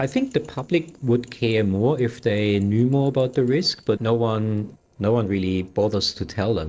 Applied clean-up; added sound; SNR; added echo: neural separator model SepFormer DNS4.